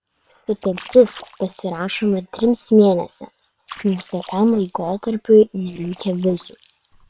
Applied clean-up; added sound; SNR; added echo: neural separator model SepFormer WHAM!.